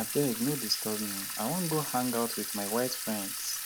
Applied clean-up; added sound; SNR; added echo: none; Sink (filling or washing) / Water tap, faucet; 4 dB; none.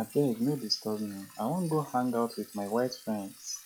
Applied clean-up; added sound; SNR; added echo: classical method log-MMSE.